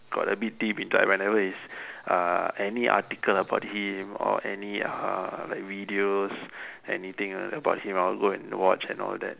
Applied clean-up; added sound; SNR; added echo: none; none; none; none.